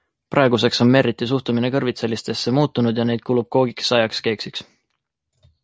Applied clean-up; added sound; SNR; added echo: none; none; none; none.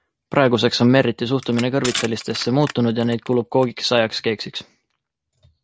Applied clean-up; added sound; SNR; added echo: none; Crushing; 14 dB; none.